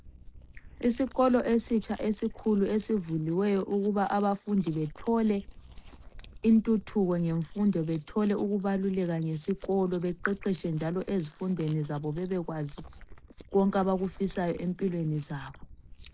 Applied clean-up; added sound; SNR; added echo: neural mask model Resemble Enhance denoiser.